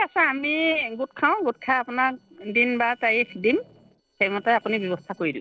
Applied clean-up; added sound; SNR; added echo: neural separator model SepFormer DNS4.